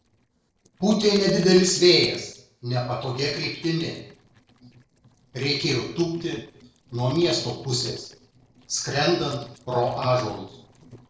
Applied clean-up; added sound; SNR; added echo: neural separator model SepFormer DNS4.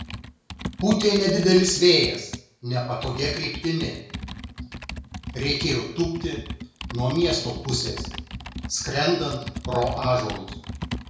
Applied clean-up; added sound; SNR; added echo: none; Computer keyboard; 10 dB; reverberation time 0.5 s.